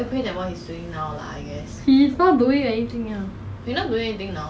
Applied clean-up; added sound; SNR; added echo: none; none; none; none.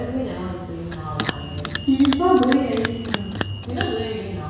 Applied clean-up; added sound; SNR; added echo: none; Bell; 8 dB; reverberation time 1.1 s.